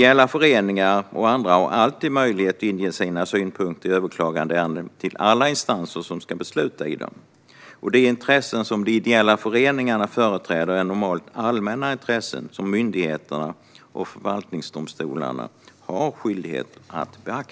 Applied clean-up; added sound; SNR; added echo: none; none; none; none.